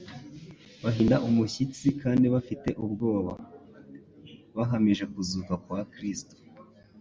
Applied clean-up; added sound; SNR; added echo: none; none; none; none.